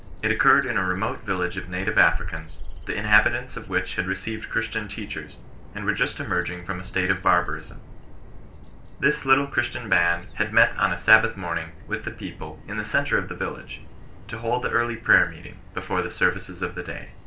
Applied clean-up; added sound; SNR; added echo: none; Bird vocalization, bird call, bird song; 10 dB; reverberation time 0.2 s.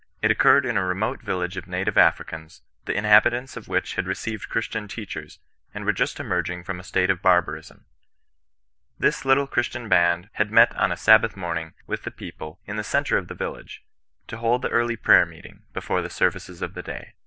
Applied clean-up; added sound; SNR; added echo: none; none; none; none.